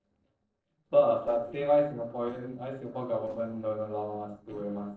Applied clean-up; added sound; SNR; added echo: neural separator model SepFormer DNS4.